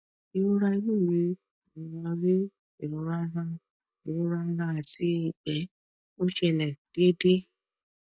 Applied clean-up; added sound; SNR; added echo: neural mask model DeepFilterNet 3.